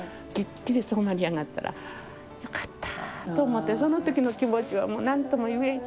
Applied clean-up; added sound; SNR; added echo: none; none; none; none.